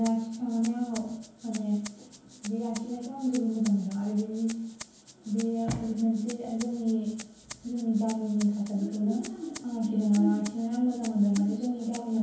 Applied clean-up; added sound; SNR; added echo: none; Rattle (instrument); 19 dB; reverberation time 2.2 s.